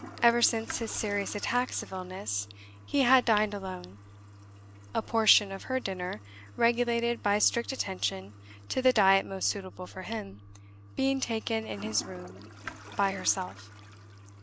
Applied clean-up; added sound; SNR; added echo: none; Toilet flush; 17 dB; none.